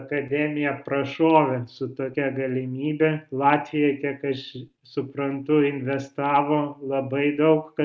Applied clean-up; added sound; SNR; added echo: none; none; none; none.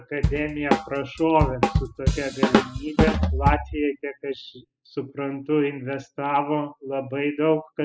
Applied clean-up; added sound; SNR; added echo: classical method spectral subtraction.